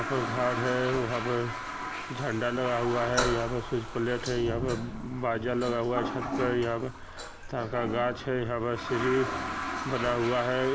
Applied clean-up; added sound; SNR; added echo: none; Toilet flush; 5 dB; none.